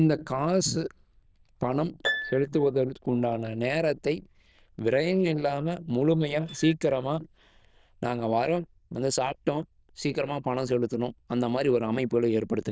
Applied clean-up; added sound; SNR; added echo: neural diffusion model UNIVERSE++.